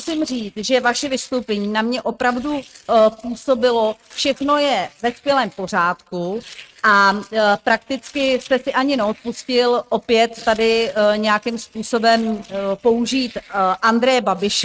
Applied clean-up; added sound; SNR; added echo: neural mask model RNNoise.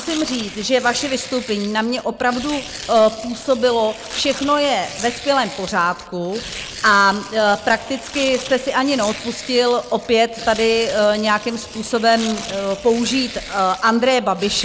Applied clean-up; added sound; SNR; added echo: none; Tearing; 14 dB; none.